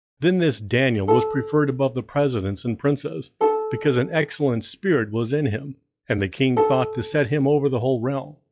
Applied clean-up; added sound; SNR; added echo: classical method log-MMSE.